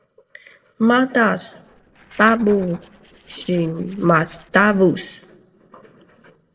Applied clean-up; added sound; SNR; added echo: neural separator model SepFormer DNS4.